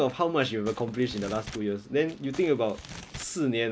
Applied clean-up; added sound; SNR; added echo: none; Crumpling, crinkling; 17 dB; none.